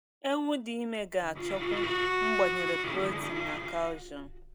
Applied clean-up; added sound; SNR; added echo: none; Bowed string instrument; -1 dB; none.